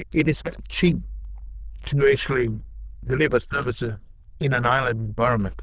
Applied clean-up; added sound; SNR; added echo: neural diffusion model UNIVERSE++.